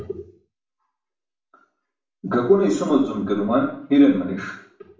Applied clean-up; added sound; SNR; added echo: none; none; none; reverberation time 0.5 s.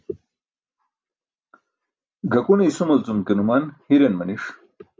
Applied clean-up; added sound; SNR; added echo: none; none; none; none.